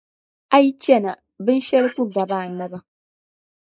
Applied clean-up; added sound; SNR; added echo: neural mask model Resemble Enhance denoiser.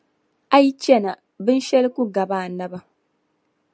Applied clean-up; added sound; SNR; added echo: none; none; none; none.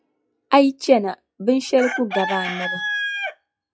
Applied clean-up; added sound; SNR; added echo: classical method log-MMSE.